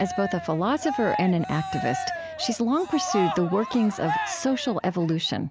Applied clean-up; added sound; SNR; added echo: none; Cheering; 7 dB; none.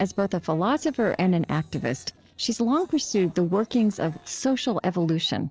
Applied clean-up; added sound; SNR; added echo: neural separator model SepFormer DNS4.